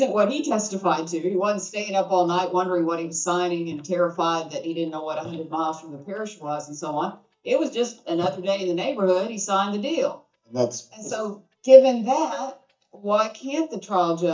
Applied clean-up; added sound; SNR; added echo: neural mask model DeepFilterNet 3.